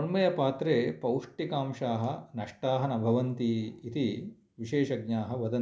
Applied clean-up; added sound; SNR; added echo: none; none; none; none.